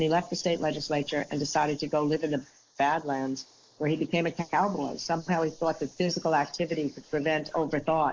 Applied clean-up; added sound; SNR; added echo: neural mask model Resemble Enhance denoiser.